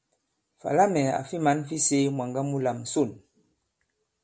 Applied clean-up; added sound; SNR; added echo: none; none; none; none.